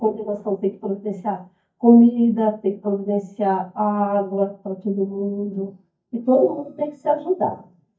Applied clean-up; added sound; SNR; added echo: neural mask model DeepFilterNet 3.